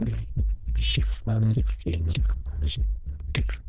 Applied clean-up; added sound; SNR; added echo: neural diffusion model UNIVERSE++.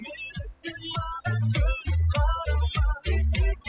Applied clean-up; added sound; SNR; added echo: classical method spectral subtraction.